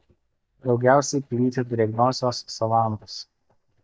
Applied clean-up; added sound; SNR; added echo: neural mask model DeepFilterNet 3.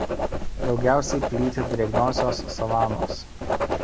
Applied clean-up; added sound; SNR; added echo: none; Writing; 1 dB; none.